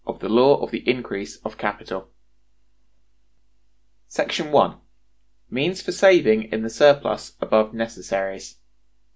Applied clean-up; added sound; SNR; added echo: none; none; none; none.